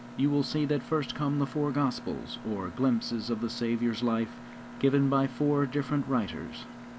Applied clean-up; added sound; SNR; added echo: none; Mechanisms; 14 dB; none.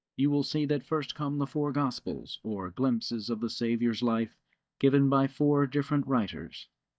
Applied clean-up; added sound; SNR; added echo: neural mask model DeepFilterNet 3.